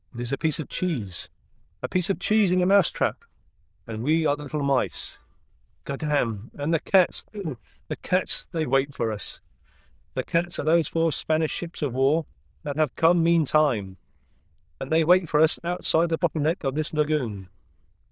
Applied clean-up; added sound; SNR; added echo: neural diffusion model UNIVERSE++.